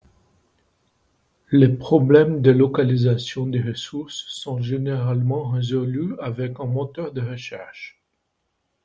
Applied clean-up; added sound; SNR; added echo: none; none; none; none.